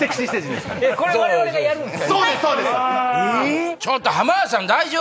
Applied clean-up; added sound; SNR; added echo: none; none; none; none.